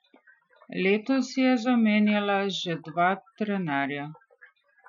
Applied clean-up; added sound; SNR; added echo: classical method Wiener filter.